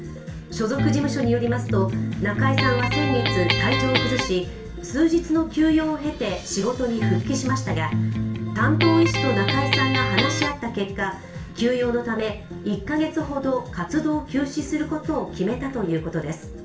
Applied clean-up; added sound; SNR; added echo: none; Electric guitar; -1 dB; reverberation time 0.4 s.